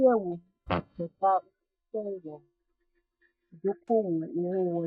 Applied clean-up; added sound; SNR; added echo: neural mask model DeepFilterNet 3.